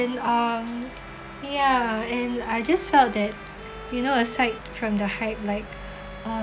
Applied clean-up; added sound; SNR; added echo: none; Bowed string instrument; 17 dB; none.